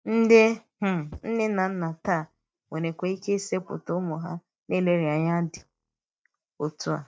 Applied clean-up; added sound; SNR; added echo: neural mask model DeepFilterNet 3.